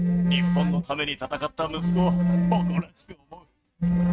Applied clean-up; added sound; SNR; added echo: neural mask model RNNoise.